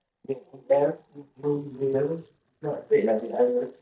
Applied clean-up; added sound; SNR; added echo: neural mask model DeepFilterNet 3.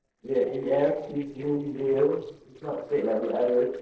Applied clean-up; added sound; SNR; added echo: neural separator model SepFormer DNS4.